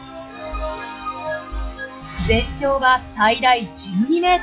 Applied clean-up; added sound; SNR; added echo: classical method log-MMSE.